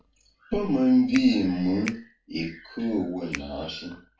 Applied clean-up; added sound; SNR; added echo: none; Finger snapping; 13 dB; reverberation time 0.3 s.